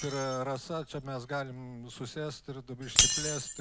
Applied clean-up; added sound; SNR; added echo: none; Shatter; -3 dB; none.